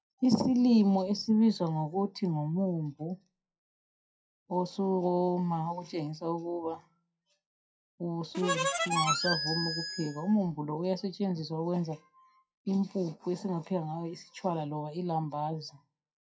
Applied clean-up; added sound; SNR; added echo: classical method WPE with log-MMSE.